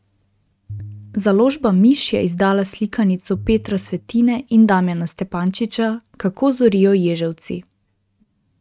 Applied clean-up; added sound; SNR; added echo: neural mask model RNNoise.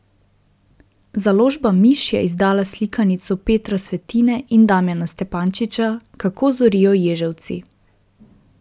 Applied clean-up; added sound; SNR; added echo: none; none; none; none.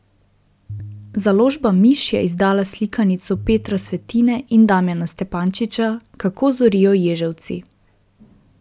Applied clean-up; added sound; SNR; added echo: none; Piano; 19 dB; none.